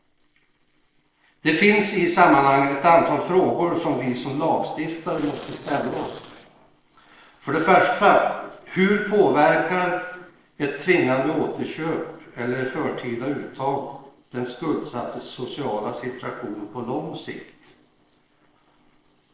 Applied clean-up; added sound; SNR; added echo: neural separator model SepFormer DNS4.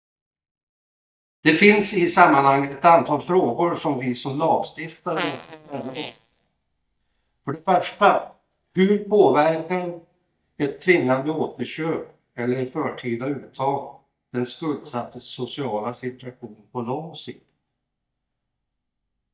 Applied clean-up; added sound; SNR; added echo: neural mask model DeepFilterNet 3.